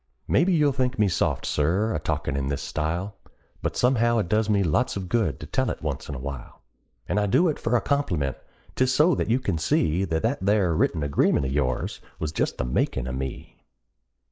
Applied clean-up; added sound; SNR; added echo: neural mask model Resemble Enhance denoiser.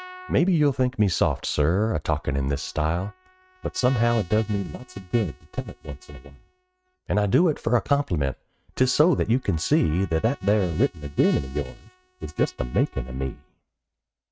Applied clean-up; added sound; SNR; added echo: neural mask model RNNoise.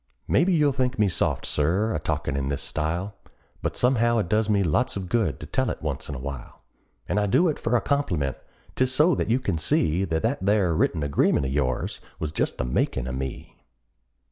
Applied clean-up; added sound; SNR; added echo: none; none; none; none.